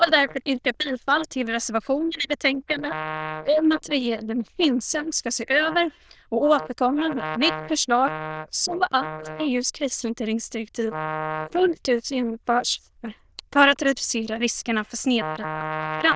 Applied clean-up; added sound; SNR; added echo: neural diffusion model UNIVERSE++.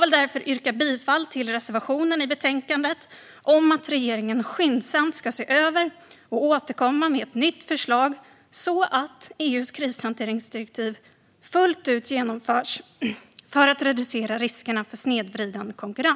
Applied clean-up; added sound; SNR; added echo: none; none; none; none.